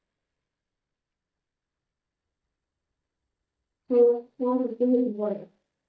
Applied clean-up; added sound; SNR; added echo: neural mask model DeepFilterNet 3.